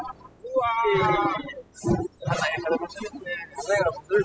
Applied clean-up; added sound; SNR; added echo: classical method spectral subtraction.